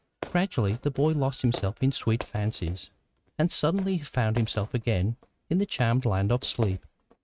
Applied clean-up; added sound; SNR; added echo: neural mask model RNNoise.